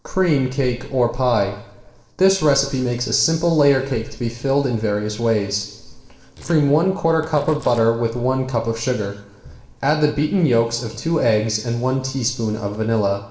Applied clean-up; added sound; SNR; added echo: neural separator model SepFormer DNS4.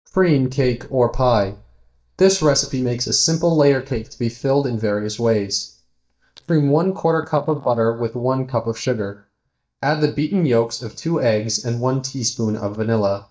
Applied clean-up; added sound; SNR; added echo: neural mask model DeepFilterNet 3.